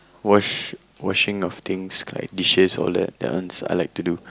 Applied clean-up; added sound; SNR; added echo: none; none; none; none.